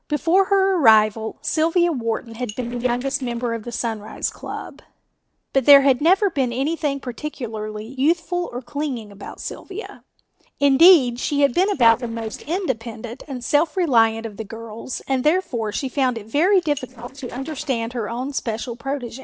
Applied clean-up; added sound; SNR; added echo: neural separator model SepFormer DNS4.